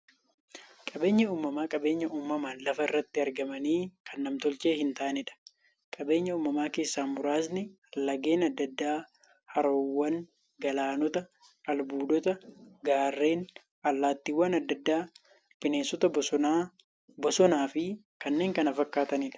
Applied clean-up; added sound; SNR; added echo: none; none; none; none.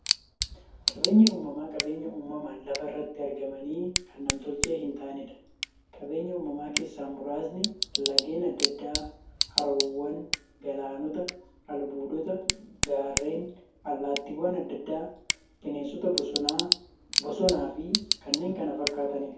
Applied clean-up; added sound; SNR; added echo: none; Tick / Bicycle; 2 dB; reverberation time 0.6 s.